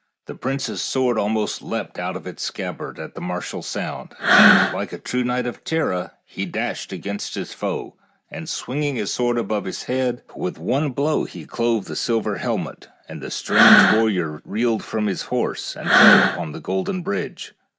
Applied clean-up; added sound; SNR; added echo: none; Breathing; -4 dB; none.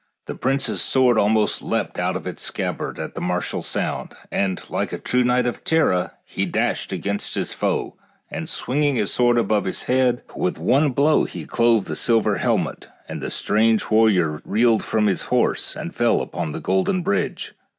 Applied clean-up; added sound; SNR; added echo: none; none; none; none.